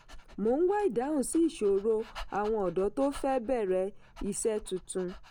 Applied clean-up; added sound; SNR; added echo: none; Dog; 16 dB; none.